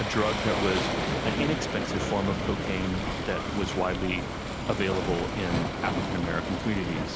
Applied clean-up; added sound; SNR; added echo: none; Waves, surf; 0 dB; none.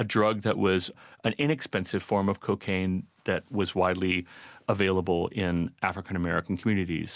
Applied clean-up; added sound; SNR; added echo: none; none; none; none.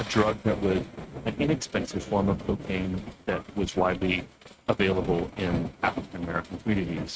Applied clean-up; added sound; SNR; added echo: neural mask model RNNoise.